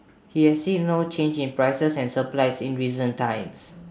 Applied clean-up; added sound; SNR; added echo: none; none; none; none.